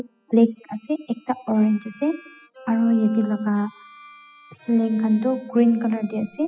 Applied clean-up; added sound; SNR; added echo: classical method spectral subtraction.